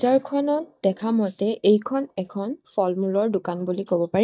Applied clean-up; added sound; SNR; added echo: neural mask model DeepFilterNet 3.